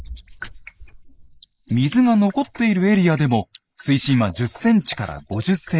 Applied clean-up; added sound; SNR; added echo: neural mask model Resemble Enhance denoiser.